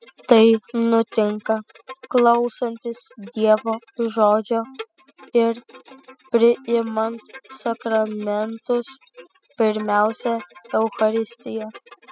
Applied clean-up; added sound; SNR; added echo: classical method spectral subtraction.